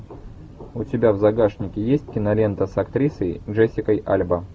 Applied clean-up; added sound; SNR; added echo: none; none; none; none.